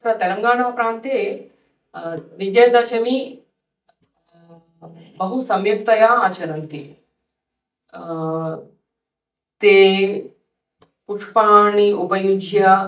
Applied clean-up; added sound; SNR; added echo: neural mask model DeepFilterNet 3.